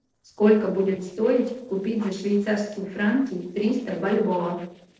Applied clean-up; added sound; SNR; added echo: neural separator model SepFormer DNS4.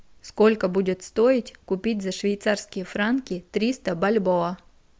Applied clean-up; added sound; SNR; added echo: none; none; none; none.